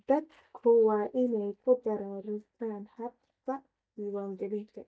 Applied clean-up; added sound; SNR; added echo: neural mask model DeepFilterNet 3.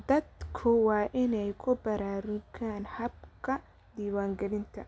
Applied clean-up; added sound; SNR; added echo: none; none; none; none.